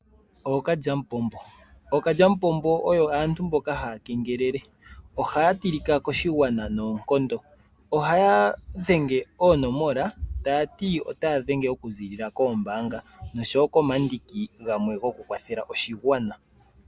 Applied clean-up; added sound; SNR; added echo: none; none; none; none.